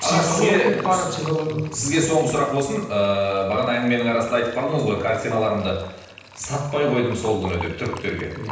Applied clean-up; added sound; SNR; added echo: none; Fill (with liquid); 17 dB; reverberation time 0.9 s.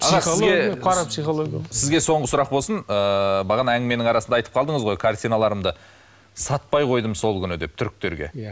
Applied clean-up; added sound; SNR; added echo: none; none; none; none.